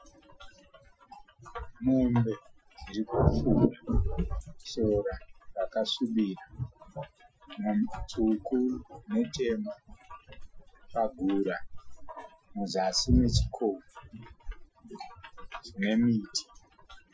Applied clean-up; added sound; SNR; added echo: classical method Wiener filter.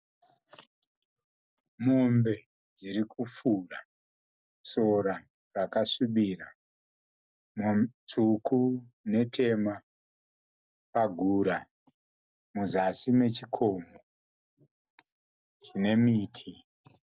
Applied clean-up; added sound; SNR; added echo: none; none; none; none.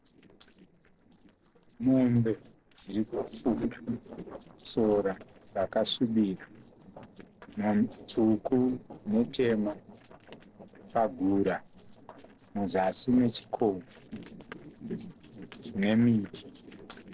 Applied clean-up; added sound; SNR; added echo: neural separator model SepFormer DNS4.